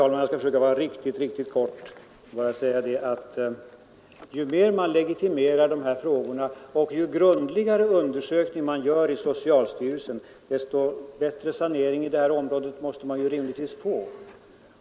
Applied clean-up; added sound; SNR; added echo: none; none; none; none.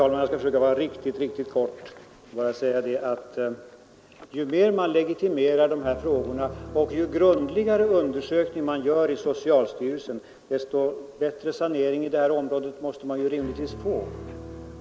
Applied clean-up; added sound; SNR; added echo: none; Piano; 20 dB; none.